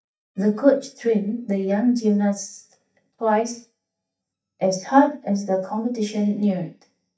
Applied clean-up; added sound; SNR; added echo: neural mask model DeepFilterNet 3.